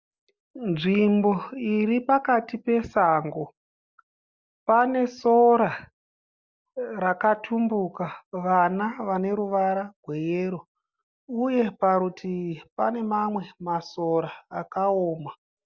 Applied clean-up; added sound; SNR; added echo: none; none; none; none.